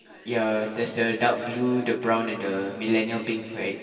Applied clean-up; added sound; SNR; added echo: none; none; none; reverberation time 2.5 s.